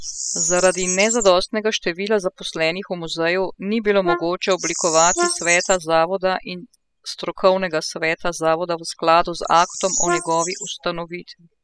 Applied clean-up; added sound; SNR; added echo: classical method spectral subtraction.